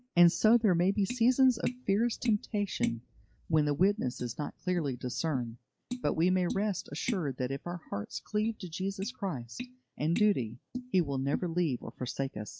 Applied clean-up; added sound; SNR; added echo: neural mask model Resemble Enhance denoiser.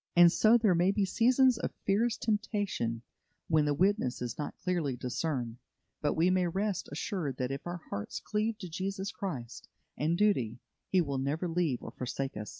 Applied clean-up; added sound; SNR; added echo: none; none; none; none.